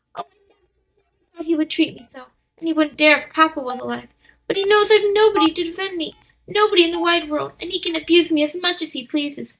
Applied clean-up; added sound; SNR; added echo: neural mask model DeepFilterNet 3.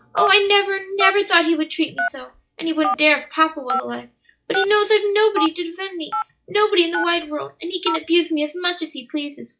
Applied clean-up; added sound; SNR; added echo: classical method log-MMSE.